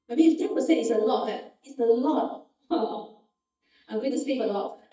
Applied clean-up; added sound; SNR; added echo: neural mask model DeepFilterNet 3.